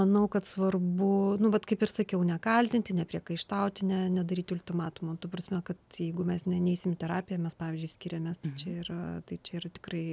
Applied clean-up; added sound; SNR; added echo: none; none; none; none.